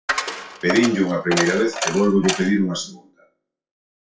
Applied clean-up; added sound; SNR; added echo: classical method WPE with log-MMSE.